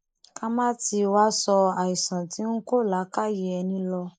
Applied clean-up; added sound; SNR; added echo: neural mask model Resemble Enhance denoiser.